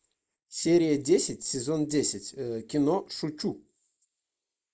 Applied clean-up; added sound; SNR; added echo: neural mask model Resemble Enhance denoiser.